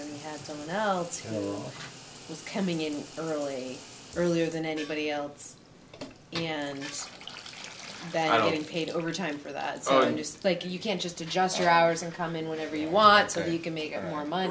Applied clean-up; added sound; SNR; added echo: none; Gong + Bathtub (filling or washing) / Water tap, faucet; 17 dB; none.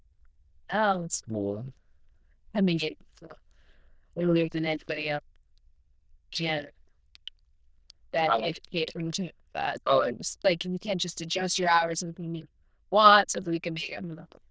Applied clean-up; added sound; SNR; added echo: neural diffusion model UNIVERSE++.